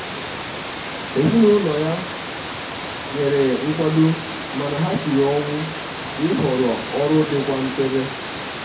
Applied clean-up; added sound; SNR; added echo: none; Water; 8 dB; reverberation time 0.3 s.